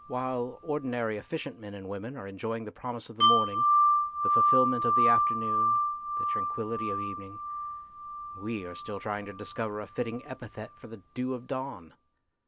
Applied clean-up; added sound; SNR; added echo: none; Wind chime; -5 dB; none.